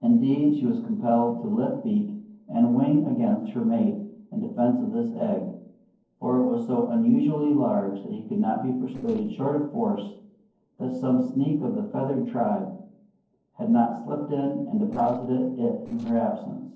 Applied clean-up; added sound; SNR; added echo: neural separator model SepFormer DNS4.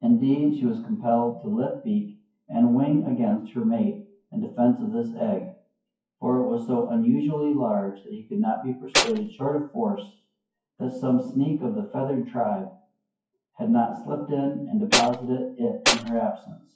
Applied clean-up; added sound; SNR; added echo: classical method WPE with log-MMSE.